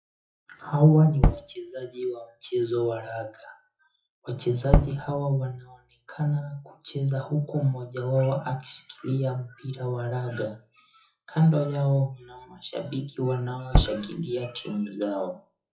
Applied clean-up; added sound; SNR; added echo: classical method WPE with log-MMSE.